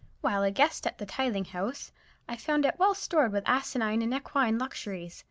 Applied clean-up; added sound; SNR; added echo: none; none; none; none.